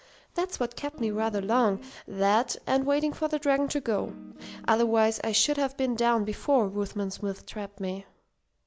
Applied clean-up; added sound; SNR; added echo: none; Guitar; 16 dB; none.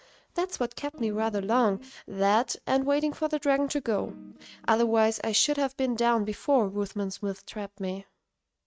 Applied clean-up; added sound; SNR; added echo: neural mask model RNNoise.